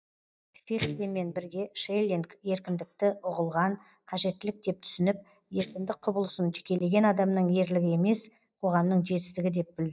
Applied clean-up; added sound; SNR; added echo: neural mask model DeepFilterNet 3.